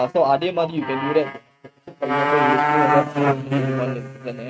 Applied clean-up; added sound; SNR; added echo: neural mask model RNNoise.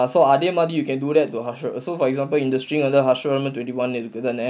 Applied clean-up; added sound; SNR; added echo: none; none; none; none.